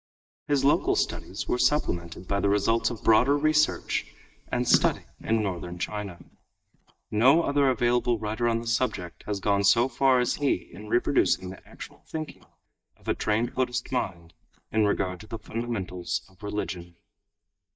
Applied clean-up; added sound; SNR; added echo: neural mask model DeepFilterNet 3.